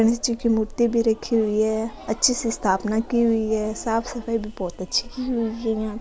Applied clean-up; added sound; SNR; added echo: none; none; none; none.